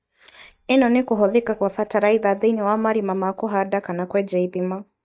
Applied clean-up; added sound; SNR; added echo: neural mask model DeepFilterNet 3.